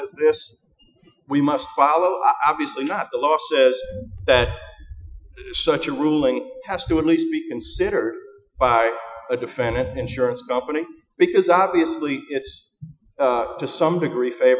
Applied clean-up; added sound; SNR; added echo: classical method Wiener filter.